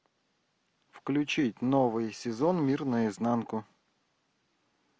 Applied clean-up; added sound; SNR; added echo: none; none; none; none.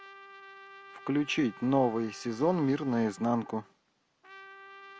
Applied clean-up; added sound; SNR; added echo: none; Trumpet; 20 dB; none.